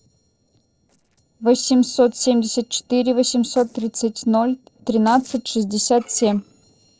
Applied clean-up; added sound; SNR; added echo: neural separator model SepFormer DNS4.